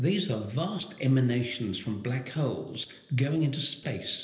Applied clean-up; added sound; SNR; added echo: neural separator model SepFormer DNS4.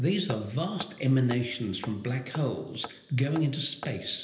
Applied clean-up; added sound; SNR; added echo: none; Hammer; 17 dB; reverberation time 1.4 s.